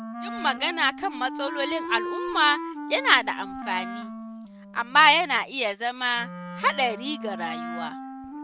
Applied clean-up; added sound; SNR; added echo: none; Wind instrument, woodwind instrument; 9 dB; none.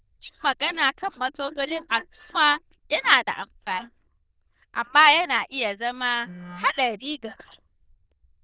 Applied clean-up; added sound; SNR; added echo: neural diffusion model UNIVERSE++.